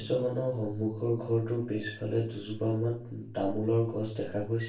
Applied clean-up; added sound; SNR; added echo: neural separator model SepFormer DNS4.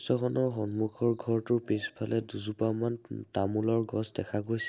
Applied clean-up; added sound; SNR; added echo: none; none; none; none.